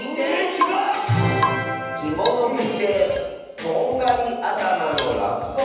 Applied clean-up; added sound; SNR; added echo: none; Drip / Water tap, faucet / Rain; 10 dB; reverberation time 1.1 s.